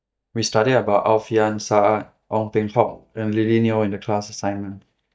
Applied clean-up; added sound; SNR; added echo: neural mask model DeepFilterNet 3.